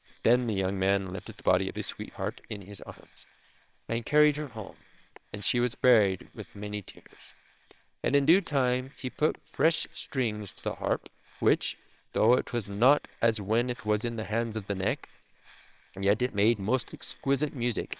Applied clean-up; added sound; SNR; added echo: neural separator model SepFormer WHAMR!.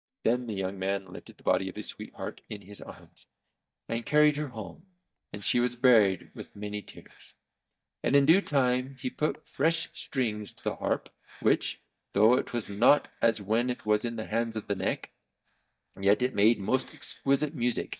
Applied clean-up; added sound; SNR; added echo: neural mask model DeepFilterNet 3.